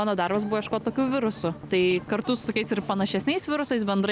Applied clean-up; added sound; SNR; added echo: none; Strum; 16 dB; none.